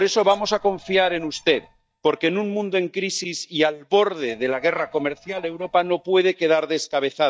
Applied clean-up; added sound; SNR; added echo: neural mask model DeepFilterNet 3.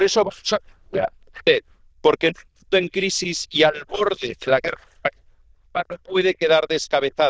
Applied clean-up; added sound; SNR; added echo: neural diffusion model UNIVERSE++.